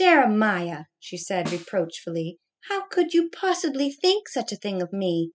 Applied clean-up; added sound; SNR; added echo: classical method spectral subtraction.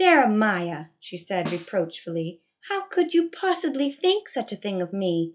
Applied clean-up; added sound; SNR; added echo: classical method log-MMSE.